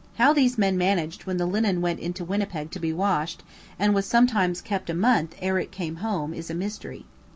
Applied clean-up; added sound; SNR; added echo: none; none; none; none.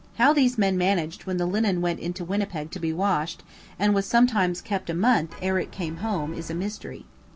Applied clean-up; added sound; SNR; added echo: none; Vehicle horn, car horn, honking; 15 dB; none.